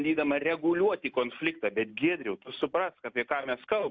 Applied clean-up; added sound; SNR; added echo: none; none; none; none.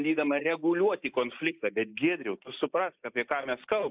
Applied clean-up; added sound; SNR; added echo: neural mask model Resemble Enhance denoiser.